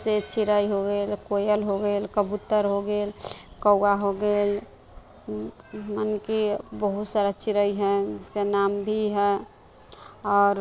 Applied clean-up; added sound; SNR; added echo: none; none; none; none.